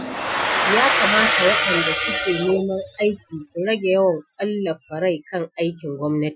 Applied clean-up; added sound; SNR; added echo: classical method Wiener filter.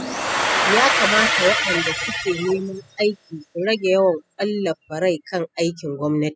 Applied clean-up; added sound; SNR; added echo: classical method spectral subtraction.